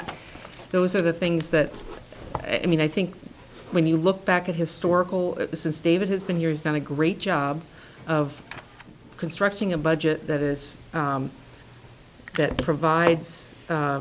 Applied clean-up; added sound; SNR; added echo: none; none; none; none.